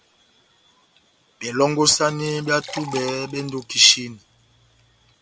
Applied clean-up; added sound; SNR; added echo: none; Liquid; 16 dB; none.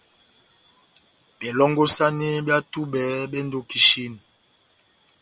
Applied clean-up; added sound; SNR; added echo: none; none; none; none.